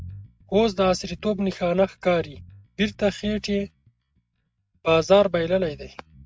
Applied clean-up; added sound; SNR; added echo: neural mask model RNNoise.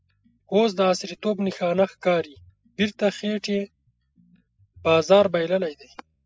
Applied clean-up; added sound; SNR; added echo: classical method spectral subtraction.